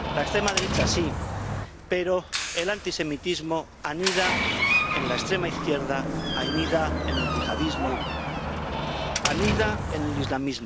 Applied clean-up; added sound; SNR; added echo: none; Door; -1 dB; none.